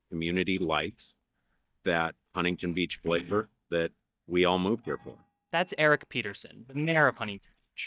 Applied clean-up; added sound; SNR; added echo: neural mask model DeepFilterNet 3.